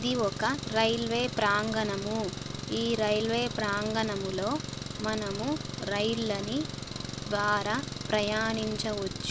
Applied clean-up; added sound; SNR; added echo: none; Engine; 7 dB; none.